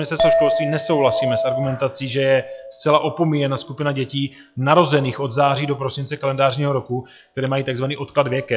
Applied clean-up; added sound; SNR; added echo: classical method log-MMSE.